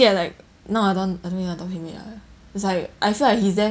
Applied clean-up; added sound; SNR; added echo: none; none; none; none.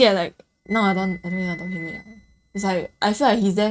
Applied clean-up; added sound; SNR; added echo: neural mask model RNNoise.